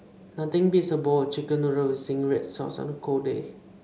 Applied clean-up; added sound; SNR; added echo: none; none; none; none.